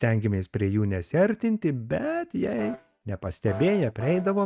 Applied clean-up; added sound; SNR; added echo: neural mask model RNNoise.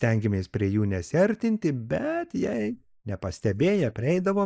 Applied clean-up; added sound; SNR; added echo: neural mask model Resemble Enhance denoiser.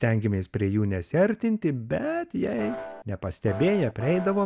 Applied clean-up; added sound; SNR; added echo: none; Piano; 10 dB; none.